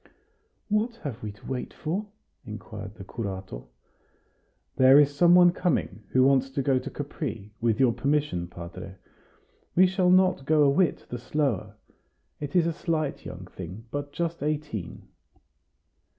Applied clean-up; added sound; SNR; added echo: none; none; none; none.